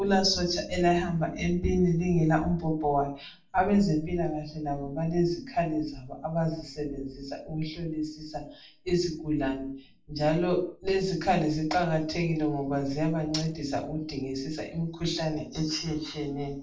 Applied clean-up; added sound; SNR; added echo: none; none; none; reverberation time 0.4 s.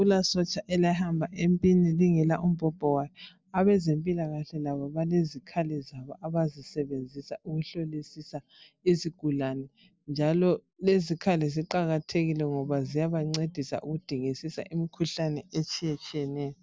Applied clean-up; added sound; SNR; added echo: none; none; none; none.